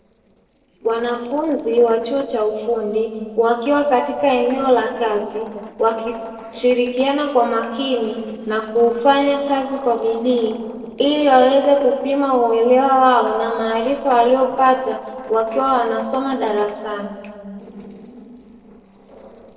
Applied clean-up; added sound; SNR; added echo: neural separator model SepFormer DNS4.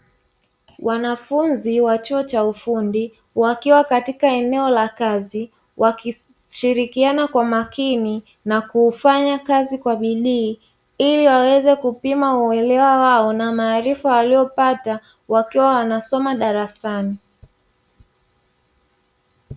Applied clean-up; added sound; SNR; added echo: none; none; none; none.